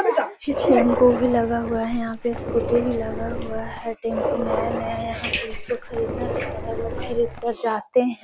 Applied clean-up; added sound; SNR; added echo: none; Dog; 5 dB; none.